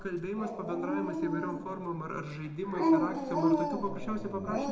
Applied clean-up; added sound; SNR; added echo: none; Dog; -3 dB; reverberation time 0.6 s.